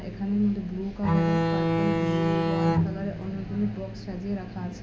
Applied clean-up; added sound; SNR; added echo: none; Bowed string instrument; -5 dB; reverberation time 1.5 s.